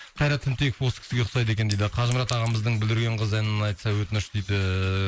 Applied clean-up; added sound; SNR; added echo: neural mask model Resemble Enhance denoiser.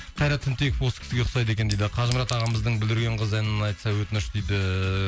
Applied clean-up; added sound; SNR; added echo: none; Chink, clink; 15 dB; none.